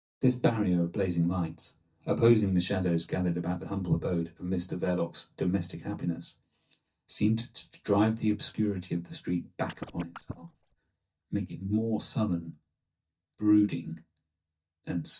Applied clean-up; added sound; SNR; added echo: neural mask model DeepFilterNet 3.